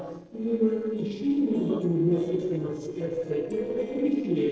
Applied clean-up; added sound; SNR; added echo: neural separator model SepFormer DNS4.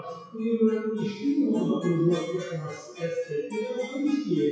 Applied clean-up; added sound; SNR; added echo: classical method WPE with log-MMSE.